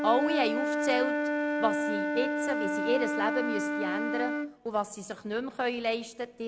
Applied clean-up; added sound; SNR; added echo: none; Wind instrument, woodwind instrument; -1 dB; none.